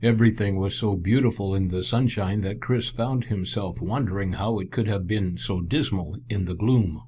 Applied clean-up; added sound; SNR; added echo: none; none; none; none.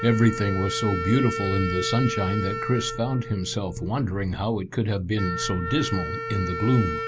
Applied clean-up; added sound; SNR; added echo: none; Wind instrument, woodwind instrument; 7 dB; none.